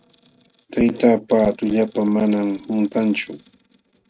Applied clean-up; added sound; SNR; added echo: neural mask model RNNoise.